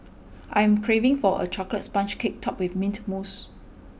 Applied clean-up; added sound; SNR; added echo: none; none; none; none.